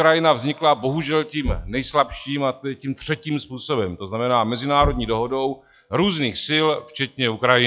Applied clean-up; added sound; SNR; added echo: classical method log-MMSE.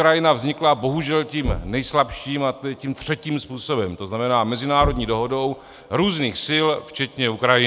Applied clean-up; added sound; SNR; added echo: none; Knock / Wood; 13 dB; none.